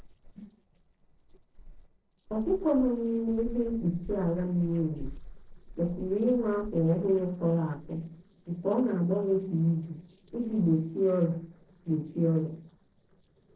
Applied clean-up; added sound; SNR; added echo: neural separator model SepFormer DNS4.